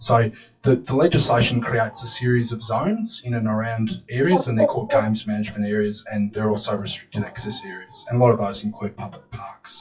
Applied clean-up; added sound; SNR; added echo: classical method WPE with log-MMSE.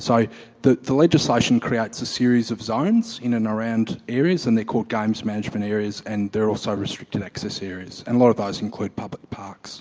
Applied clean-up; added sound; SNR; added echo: none; none; none; none.